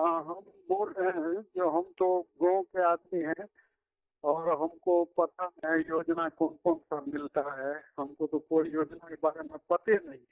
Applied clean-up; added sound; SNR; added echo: neural mask model DeepFilterNet 3.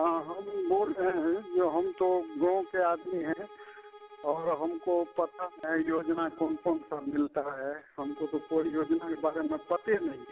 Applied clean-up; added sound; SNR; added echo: none; Bowed string instrument; 20 dB; none.